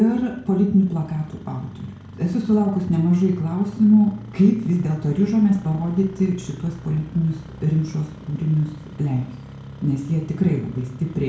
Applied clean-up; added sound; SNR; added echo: none; Engine starting; 17 dB; reverberation time 0.5 s.